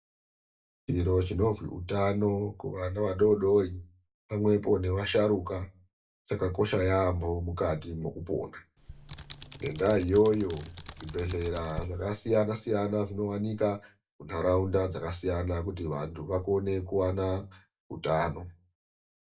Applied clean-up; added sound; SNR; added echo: none; Computer keyboard; 14 dB; reverberation time 0.2 s.